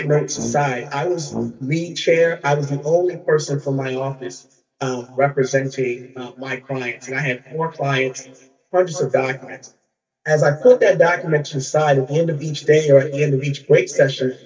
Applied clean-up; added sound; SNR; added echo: neural mask model DeepFilterNet 3.